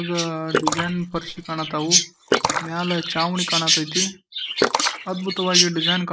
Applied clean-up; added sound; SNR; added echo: neural mask model Resemble Enhance denoiser.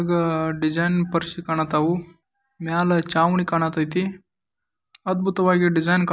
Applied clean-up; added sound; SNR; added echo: none; none; none; none.